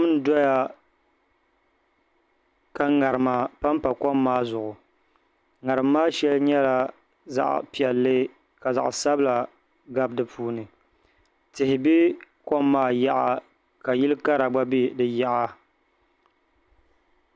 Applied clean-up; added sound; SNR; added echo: none; none; none; none.